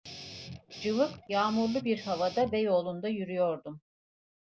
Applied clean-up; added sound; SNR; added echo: none; Guitar; 14 dB; none.